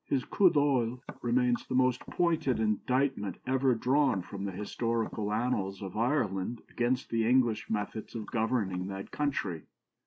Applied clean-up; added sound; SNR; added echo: neural mask model Resemble Enhance denoiser.